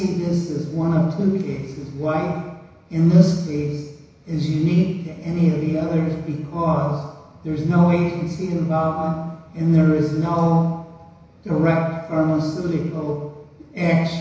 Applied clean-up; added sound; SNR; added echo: none; none; none; reverberation time 1.0 s.